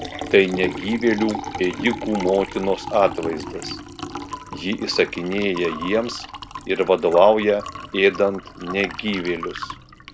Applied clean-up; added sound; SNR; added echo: none; Liquid; 11 dB; none.